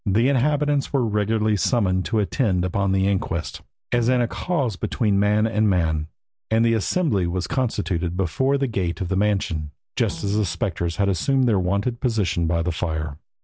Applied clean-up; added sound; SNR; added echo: none; Bowed string instrument; 20 dB; none.